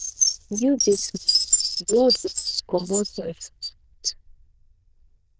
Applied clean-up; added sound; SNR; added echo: neural diffusion model UNIVERSE++.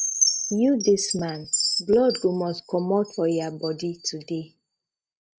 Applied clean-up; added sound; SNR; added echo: neural mask model RNNoise.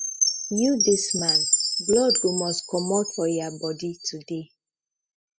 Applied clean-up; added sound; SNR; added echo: classical method spectral subtraction.